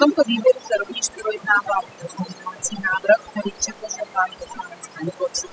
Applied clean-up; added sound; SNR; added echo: classical method spectral subtraction.